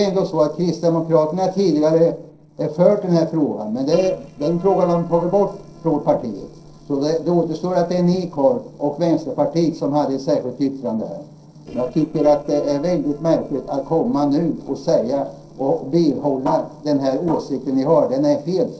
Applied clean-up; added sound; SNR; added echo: neural separator model SepFormer DNS4.